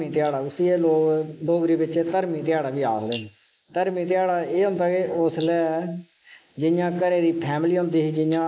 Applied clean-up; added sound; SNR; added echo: neural mask model Resemble Enhance denoiser.